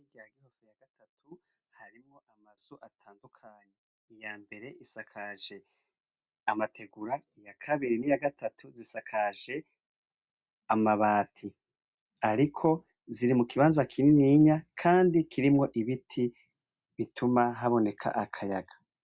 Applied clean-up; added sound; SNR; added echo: none; none; none; none.